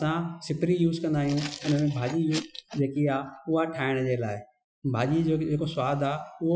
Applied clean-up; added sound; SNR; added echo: classical method Wiener filter.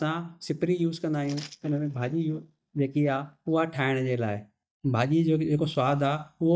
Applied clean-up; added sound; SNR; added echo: neural mask model DeepFilterNet 3.